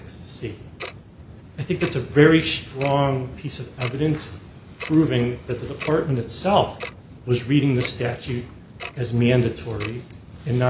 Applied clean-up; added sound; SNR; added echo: none; Tick-tock; 19 dB; none.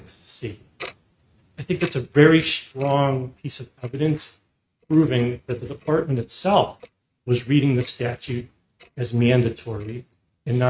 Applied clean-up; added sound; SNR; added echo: neural mask model RNNoise.